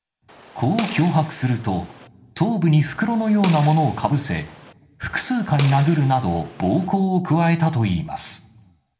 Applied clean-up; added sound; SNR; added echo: none; Gunshot, gunfire; 16 dB; reverberation time 0.7 s.